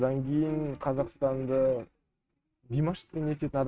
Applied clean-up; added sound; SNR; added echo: neural mask model RNNoise.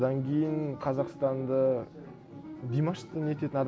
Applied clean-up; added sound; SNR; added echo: none; none; none; none.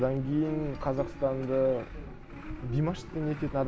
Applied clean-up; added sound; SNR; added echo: none; Truck; 12 dB; none.